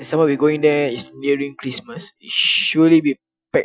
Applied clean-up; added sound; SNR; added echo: classical method Wiener filter.